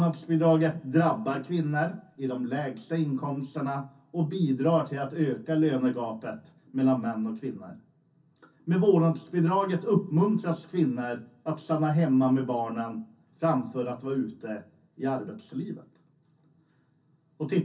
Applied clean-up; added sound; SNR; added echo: none; none; none; reverberation time 0.3 s.